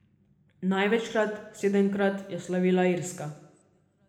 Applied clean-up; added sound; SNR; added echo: none; none; none; reverberation time 0.9 s.